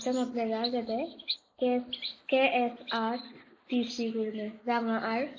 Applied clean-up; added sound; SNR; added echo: neural mask model Resemble Enhance denoiser.